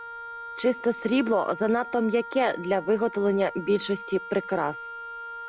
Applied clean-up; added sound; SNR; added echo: none; Wind instrument, woodwind instrument; 13 dB; none.